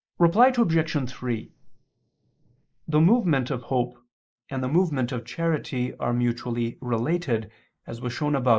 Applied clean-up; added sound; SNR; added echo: neural mask model Resemble Enhance denoiser.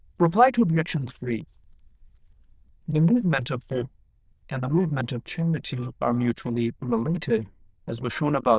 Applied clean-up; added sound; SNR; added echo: neural diffusion model UNIVERSE++.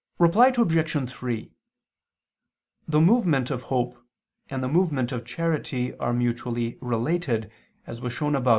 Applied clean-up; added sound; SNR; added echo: none; none; none; none.